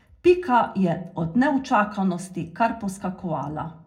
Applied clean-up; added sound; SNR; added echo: none; none; none; reverberation time 0.3 s.